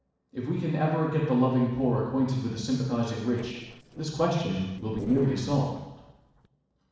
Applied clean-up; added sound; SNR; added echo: neural separator model SepFormer DNS4.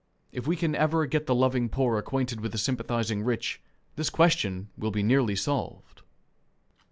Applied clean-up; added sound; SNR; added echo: none; none; none; none.